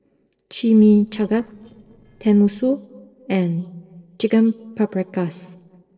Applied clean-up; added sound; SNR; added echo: neural separator model SepFormer DNS4.